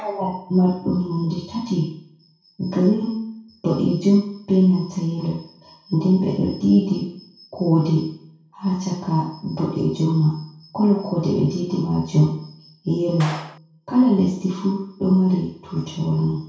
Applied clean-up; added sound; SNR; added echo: none; Clapping; 17 dB; reverberation time 0.6 s.